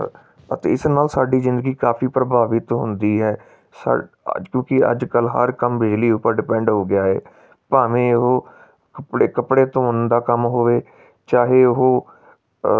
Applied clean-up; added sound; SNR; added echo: none; none; none; none.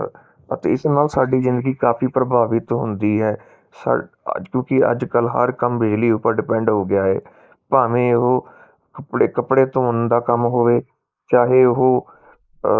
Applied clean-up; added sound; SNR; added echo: neural mask model Resemble Enhance denoiser.